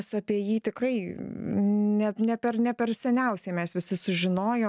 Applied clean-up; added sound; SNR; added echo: none; none; none; none.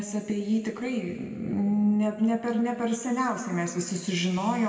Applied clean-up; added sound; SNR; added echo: none; none; none; reverberation time 2.2 s.